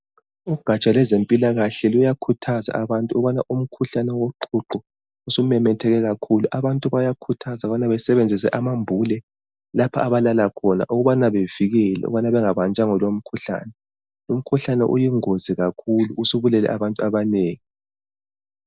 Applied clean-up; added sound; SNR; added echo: none; none; none; none.